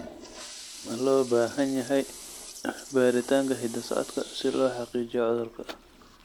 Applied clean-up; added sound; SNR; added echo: none; Toilet flush; 16 dB; none.